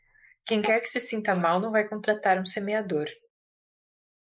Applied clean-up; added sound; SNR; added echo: neural mask model Resemble Enhance denoiser.